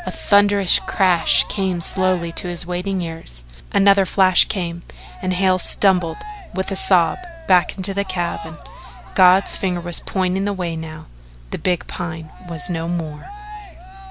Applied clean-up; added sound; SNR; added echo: none; Cheering; 16 dB; none.